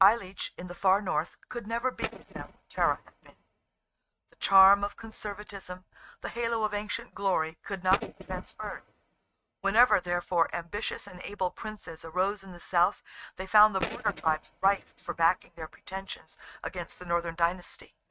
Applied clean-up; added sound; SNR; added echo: neural mask model RNNoise.